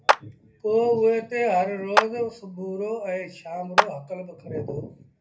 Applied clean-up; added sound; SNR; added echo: none; Clapping; 1 dB; reverberation time 0.3 s.